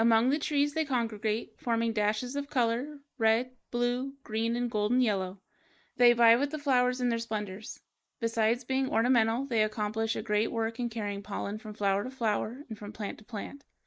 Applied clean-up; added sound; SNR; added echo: neural mask model Resemble Enhance denoiser.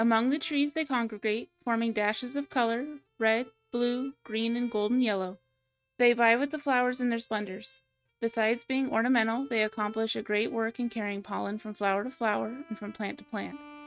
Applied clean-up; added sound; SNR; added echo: neural mask model RNNoise.